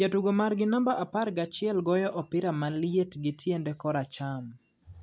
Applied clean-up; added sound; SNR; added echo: none; none; none; none.